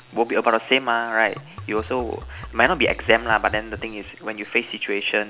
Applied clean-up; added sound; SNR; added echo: none; Liquid; 16 dB; none.